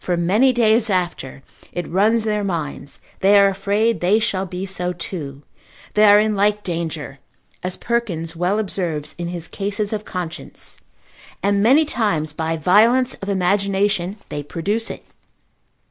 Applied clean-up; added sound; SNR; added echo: none; none; none; none.